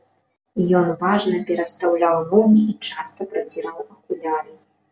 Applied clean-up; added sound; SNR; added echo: none; none; none; none.